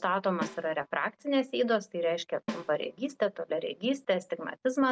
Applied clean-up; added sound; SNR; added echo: none; Snare drum; 14 dB; none.